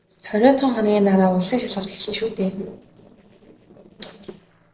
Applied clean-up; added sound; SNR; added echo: neural separator model SepFormer DNS4.